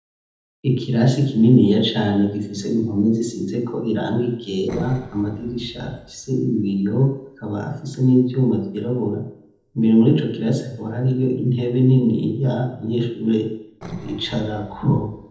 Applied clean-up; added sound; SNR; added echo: neural separator model SepFormer DNS4.